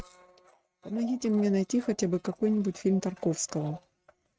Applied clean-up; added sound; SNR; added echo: neural mask model RNNoise.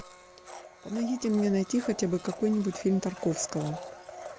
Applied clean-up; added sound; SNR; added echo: none; Domestic sounds, home sounds; 14 dB; none.